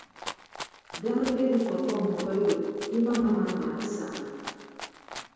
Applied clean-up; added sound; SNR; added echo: none; Rattle (instrument); 14 dB; reverberation time 2.2 s.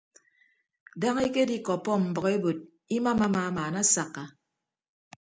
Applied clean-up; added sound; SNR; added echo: none; none; none; none.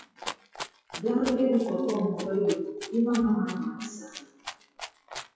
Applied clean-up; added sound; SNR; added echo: classical method WPE with log-MMSE.